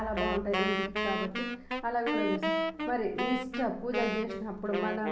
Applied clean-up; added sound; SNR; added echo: none; Wind instrument, woodwind instrument; 1 dB; none.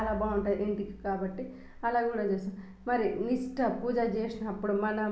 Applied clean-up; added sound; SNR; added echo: none; none; none; none.